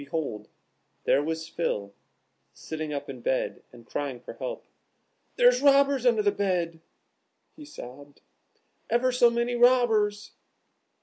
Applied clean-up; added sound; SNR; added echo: none; none; none; none.